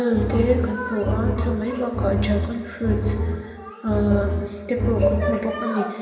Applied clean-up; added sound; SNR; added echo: none; Bowed string instrument; 1 dB; reverberation time 2.6 s.